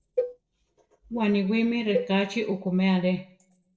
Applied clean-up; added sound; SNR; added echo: neural separator model SepFormer DNS4.